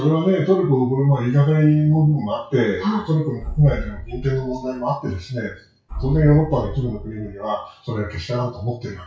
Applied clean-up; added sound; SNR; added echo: classical method WPE with log-MMSE.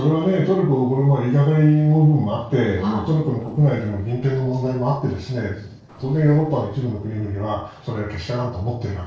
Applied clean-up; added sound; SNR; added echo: neural separator model SepFormer DNS4.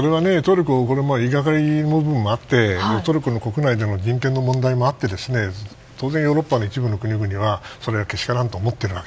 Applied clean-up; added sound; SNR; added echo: none; none; none; none.